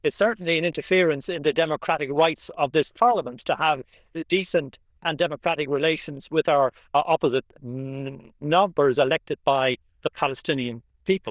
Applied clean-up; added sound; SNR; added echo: neural diffusion model UNIVERSE++.